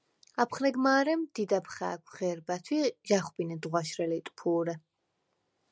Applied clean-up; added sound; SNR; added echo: none; none; none; none.